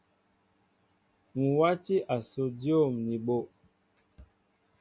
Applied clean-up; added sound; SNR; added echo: none; none; none; none.